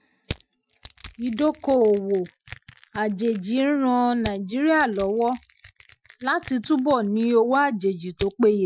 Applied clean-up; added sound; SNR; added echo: classical method Wiener filter.